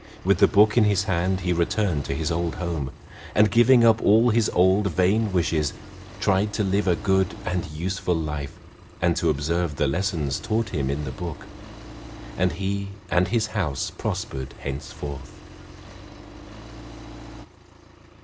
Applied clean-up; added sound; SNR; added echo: none; Accelerating, revving, vroom; 17 dB; reverberation time 0.8 s.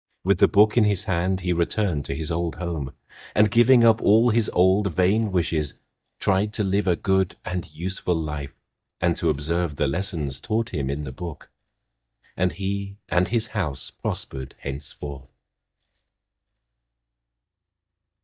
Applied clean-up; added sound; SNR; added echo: neural mask model DeepFilterNet 3.